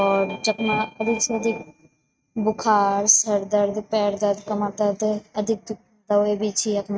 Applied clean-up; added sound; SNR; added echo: neural mask model RNNoise.